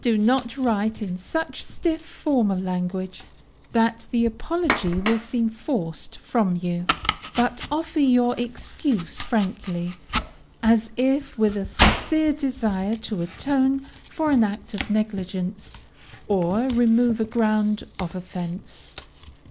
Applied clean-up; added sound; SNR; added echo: none; Domestic sounds, home sounds; 9 dB; none.